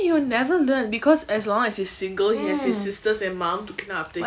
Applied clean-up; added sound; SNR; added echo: none; none; none; none.